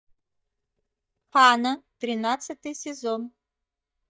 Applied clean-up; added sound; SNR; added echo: neural mask model DeepFilterNet 3.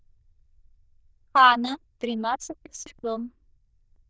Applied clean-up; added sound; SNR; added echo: neural diffusion model UNIVERSE++.